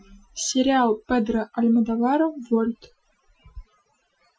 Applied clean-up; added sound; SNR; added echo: classical method Wiener filter.